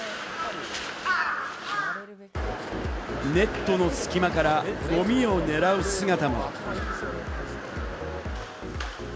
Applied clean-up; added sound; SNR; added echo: none; none; none; none.